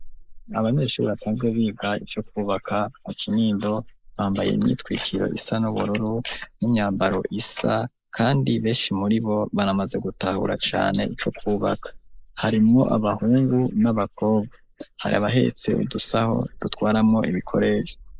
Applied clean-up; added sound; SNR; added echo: neural mask model Resemble Enhance denoiser.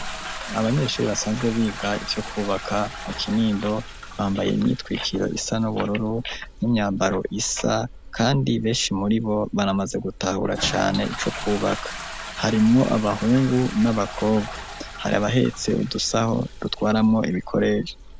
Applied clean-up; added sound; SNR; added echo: none; Toilet flush; 13 dB; none.